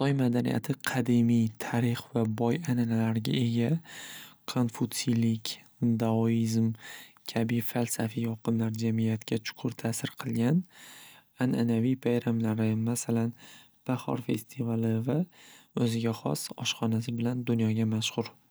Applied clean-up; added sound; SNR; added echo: none; none; none; none.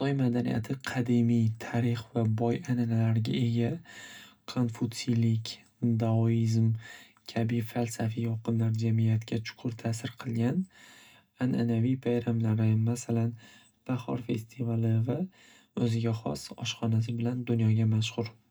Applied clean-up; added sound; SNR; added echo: none; none; none; reverberation time 0.2 s.